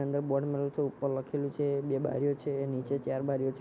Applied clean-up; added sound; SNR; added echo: none; none; none; none.